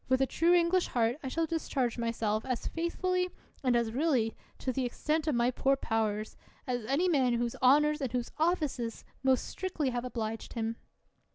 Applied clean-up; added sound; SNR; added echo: none; none; none; none.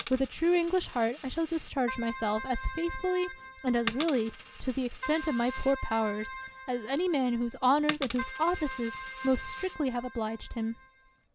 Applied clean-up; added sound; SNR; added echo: none; Coin (dropping) + Keyboard (musical); 11 dB; none.